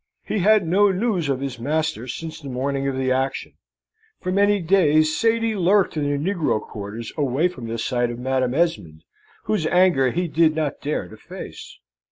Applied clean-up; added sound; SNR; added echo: neural mask model Resemble Enhance denoiser.